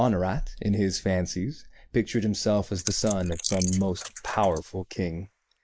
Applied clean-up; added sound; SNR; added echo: neural mask model Resemble Enhance denoiser.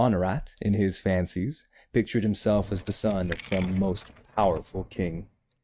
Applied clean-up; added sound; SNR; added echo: neural mask model RNNoise.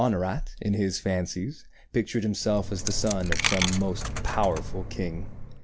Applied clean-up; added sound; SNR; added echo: none; Coin (dropping); 2 dB; none.